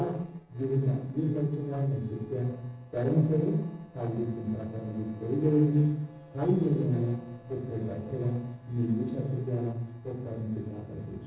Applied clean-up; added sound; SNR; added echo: neural separator model SepFormer DNS4.